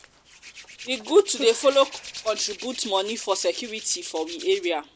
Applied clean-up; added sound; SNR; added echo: none; Hands; 15 dB; none.